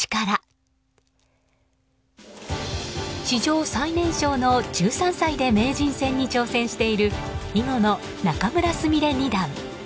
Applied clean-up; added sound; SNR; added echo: none; none; none; none.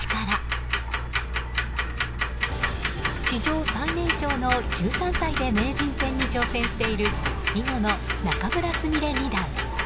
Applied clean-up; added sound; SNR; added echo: none; Tick-tock; -4 dB; none.